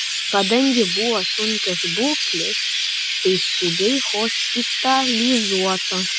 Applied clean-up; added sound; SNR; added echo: none; Chirp, tweet; 0 dB; none.